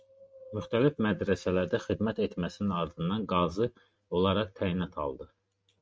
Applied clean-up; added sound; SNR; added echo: neural mask model RNNoise.